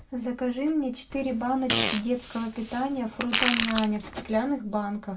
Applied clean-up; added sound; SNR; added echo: none; Fart; 3 dB; reverberation time 0.2 s.